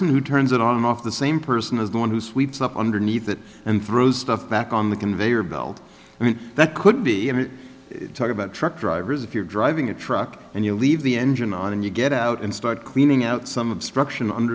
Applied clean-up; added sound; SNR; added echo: none; none; none; none.